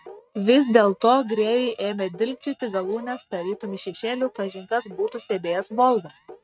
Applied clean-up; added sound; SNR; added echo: neural mask model RNNoise.